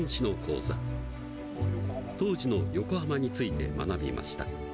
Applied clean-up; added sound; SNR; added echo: none; none; none; none.